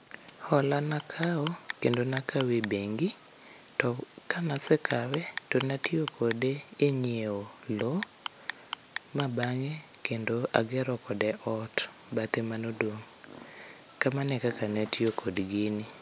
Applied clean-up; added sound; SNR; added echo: none; Clock; 11 dB; none.